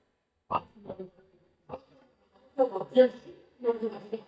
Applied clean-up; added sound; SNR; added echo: neural mask model DeepFilterNet 3.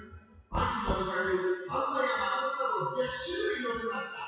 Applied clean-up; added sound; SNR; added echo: classical method WPE with log-MMSE.